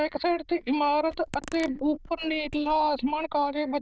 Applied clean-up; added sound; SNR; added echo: neural diffusion model UNIVERSE++.